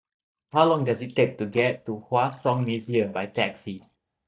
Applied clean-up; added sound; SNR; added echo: neural mask model DeepFilterNet 3.